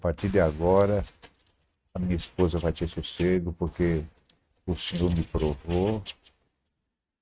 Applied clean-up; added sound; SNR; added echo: neural mask model RNNoise.